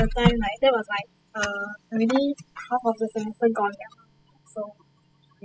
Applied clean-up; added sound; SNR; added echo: classical method spectral subtraction.